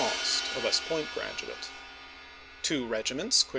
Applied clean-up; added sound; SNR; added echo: none; Crash cymbal; 7 dB; none.